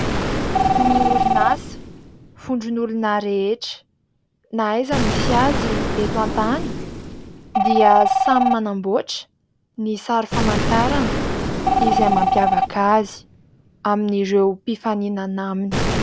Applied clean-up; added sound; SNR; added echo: none; Telephone + Explosion; 0 dB; none.